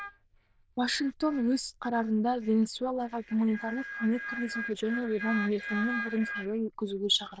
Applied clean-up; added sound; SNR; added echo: neural diffusion model UNIVERSE++.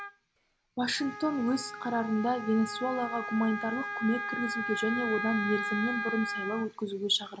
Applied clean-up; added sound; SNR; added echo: none; Wind instrument, woodwind instrument; 6 dB; none.